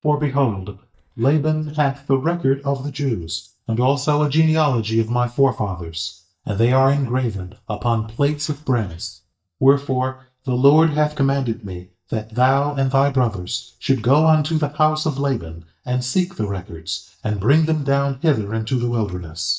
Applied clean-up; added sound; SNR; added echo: neural mask model DeepFilterNet 3.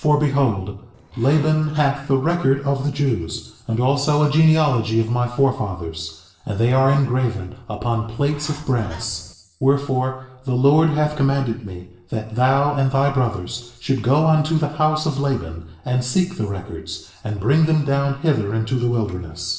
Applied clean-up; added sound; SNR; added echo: neural separator model SepFormer DNS4.